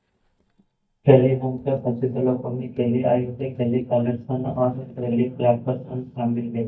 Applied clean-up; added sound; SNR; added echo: neural mask model DeepFilterNet 3.